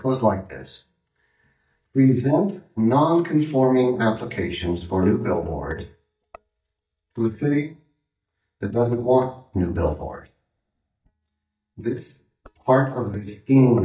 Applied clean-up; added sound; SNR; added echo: neural mask model DeepFilterNet 3.